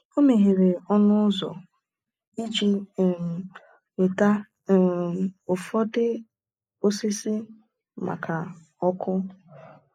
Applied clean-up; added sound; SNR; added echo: neural mask model Resemble Enhance denoiser.